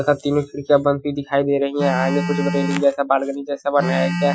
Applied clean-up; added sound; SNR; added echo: classical method Wiener filter.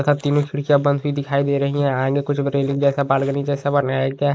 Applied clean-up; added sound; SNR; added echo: neural mask model Resemble Enhance denoiser.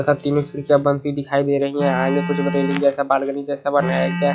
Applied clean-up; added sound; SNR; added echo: classical method log-MMSE.